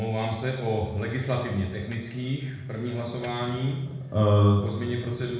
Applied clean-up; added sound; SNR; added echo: neural separator model SepFormer DNS4.